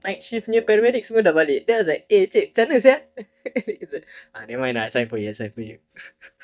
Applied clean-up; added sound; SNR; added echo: neural mask model DeepFilterNet 3.